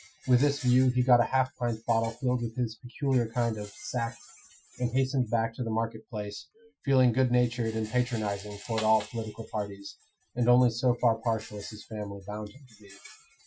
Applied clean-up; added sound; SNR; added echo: classical method Wiener filter.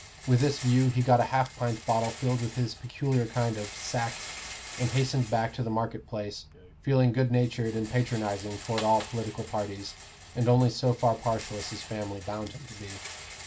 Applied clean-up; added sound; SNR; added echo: none; Rattle; 15 dB; none.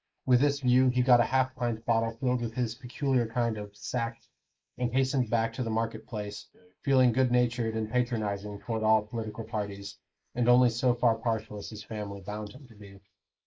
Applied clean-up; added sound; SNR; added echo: neural mask model Resemble Enhance denoiser.